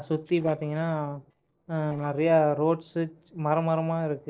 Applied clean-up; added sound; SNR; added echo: neural separator model SepFormer DNS4.